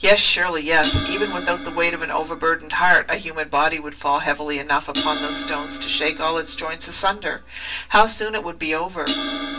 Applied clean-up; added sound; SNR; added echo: none; Crash cymbal; 11 dB; reverberation time 0.2 s.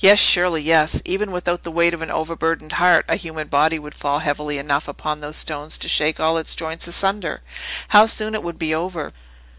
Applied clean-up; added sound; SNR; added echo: none; none; none; none.